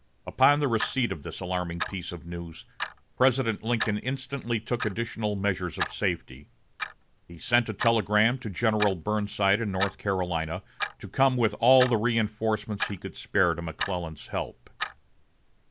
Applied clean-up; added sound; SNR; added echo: none; Clock; 11 dB; none.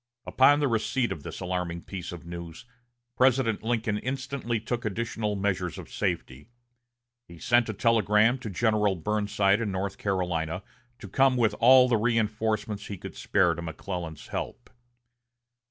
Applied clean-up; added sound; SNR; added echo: none; none; none; none.